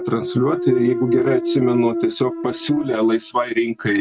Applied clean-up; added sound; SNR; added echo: neural mask model RNNoise.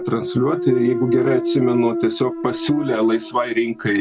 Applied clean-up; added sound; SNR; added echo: none; Thump, thud; 6 dB; none.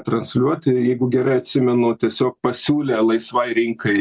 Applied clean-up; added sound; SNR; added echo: none; none; none; none.